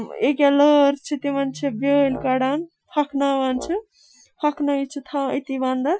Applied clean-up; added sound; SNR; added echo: classical method Wiener filter.